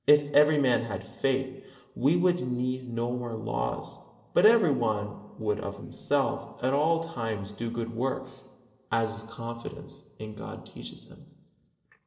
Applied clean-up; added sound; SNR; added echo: neural separator model SepFormer DNS4.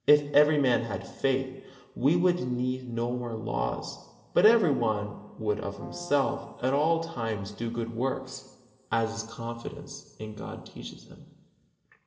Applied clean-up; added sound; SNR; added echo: none; Brass instrument; 17 dB; reverberation time 1.6 s.